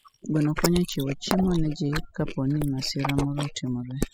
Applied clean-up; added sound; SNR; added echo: classical method spectral subtraction.